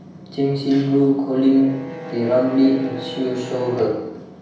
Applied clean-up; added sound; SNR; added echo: none; Bowed string instrument; 16 dB; reverberation time 0.9 s.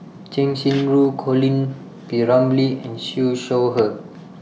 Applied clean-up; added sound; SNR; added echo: none; none; none; none.